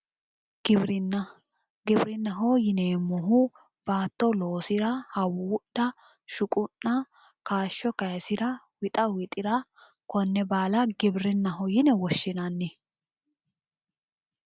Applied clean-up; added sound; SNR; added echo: none; none; none; none.